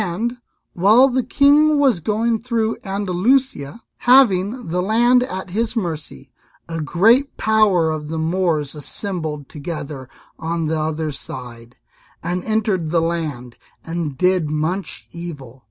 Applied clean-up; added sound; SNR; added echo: none; none; none; none.